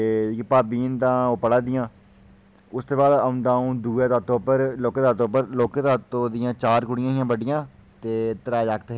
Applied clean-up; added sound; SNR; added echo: none; none; none; none.